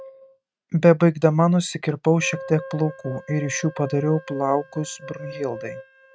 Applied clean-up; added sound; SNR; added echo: neural mask model RNNoise.